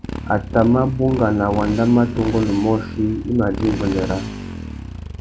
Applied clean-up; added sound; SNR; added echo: none; Motorcycle; 8 dB; none.